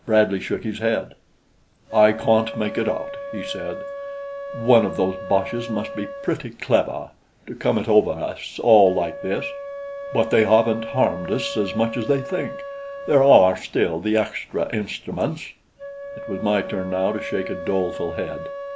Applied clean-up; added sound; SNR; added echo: none; Wind instrument, woodwind instrument; 12 dB; none.